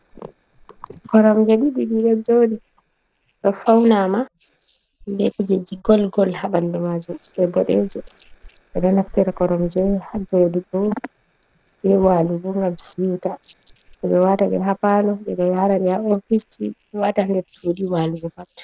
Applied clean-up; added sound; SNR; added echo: neural separator model SepFormer DNS4.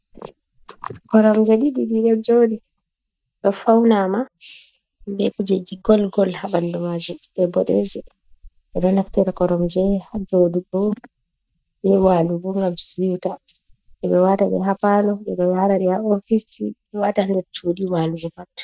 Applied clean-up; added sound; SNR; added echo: neural mask model DeepFilterNet 3.